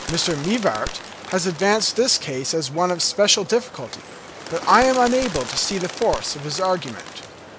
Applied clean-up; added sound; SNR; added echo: none; Bird; 12 dB; none.